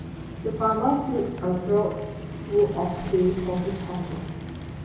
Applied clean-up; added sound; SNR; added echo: none; Bicycle; 12 dB; reverberation time 0.9 s.